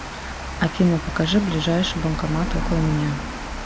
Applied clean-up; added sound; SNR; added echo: none; Water; 10 dB; none.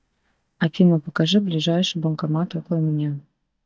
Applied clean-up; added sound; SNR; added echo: neural mask model DeepFilterNet 3.